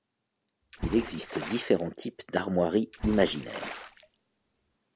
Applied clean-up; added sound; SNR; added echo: none; Water / Splash, splatter; 10 dB; none.